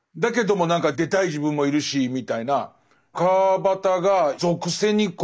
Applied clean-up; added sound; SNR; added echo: neural mask model Resemble Enhance denoiser.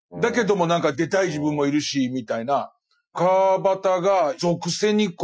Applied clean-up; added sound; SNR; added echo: classical method Wiener filter.